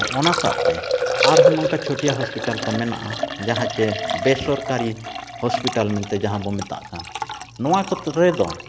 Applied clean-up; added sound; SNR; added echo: none; Liquid; 1 dB; none.